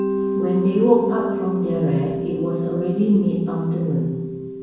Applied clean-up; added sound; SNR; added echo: none; Mallet percussion; 4 dB; reverberation time 1.0 s.